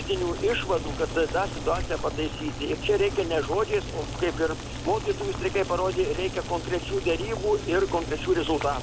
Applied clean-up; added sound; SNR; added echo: none; Boiling; 7 dB; none.